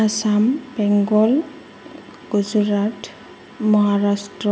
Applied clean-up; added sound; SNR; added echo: none; none; none; none.